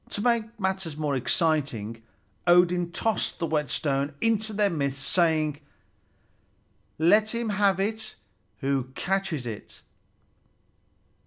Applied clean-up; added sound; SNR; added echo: none; none; none; none.